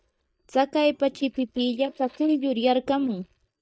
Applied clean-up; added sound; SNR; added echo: neural mask model DeepFilterNet 3.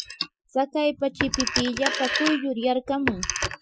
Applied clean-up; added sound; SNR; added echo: classical method Wiener filter.